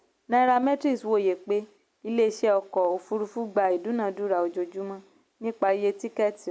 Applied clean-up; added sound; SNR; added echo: none; none; none; none.